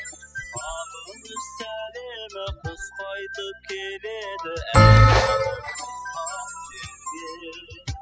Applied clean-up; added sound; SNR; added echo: classical method spectral subtraction.